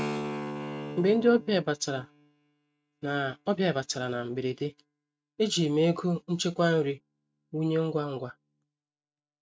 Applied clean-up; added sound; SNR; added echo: neural mask model RNNoise.